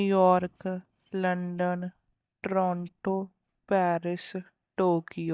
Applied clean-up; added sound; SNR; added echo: neural mask model DeepFilterNet 3.